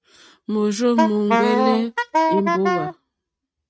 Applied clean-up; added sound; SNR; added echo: neural mask model RNNoise.